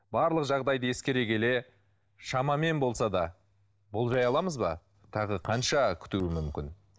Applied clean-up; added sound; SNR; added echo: neural separator model SepFormer DNS4.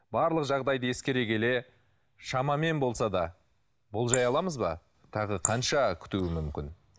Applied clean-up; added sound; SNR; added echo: neural mask model Resemble Enhance denoiser.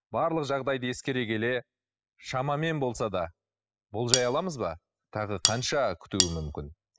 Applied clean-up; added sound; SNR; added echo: classical method spectral subtraction.